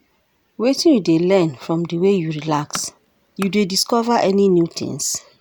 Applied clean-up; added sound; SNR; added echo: none; Tools; 20 dB; none.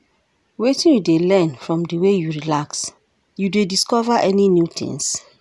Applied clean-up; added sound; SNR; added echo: none; none; none; none.